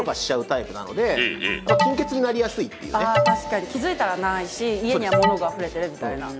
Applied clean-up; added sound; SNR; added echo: none; Alarm; 0 dB; none.